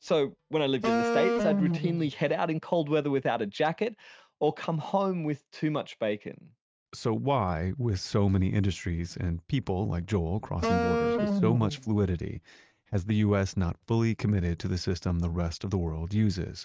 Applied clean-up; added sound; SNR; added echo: neural mask model RNNoise.